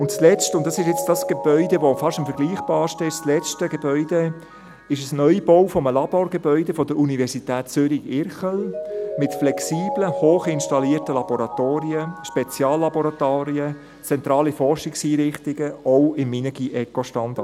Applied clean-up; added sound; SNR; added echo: none; Mallet percussion; 12 dB; none.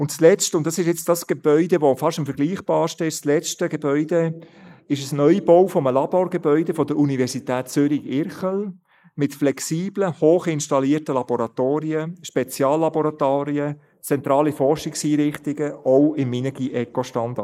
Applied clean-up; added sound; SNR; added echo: neural mask model Resemble Enhance denoiser.